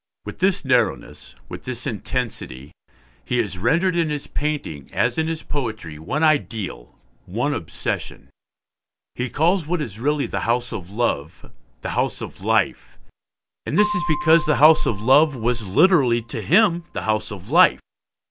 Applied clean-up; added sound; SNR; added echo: none; Piano; 11 dB; none.